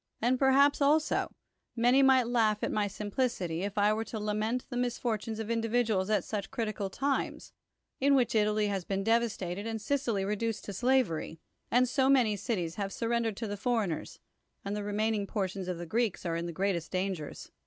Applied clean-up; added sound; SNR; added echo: none; none; none; none.